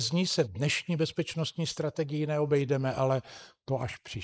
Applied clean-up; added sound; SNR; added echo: neural mask model Resemble Enhance denoiser.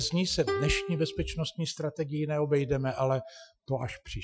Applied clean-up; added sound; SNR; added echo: classical method Wiener filter.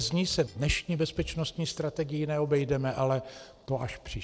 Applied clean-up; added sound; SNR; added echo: neural separator model SepFormer DNS4.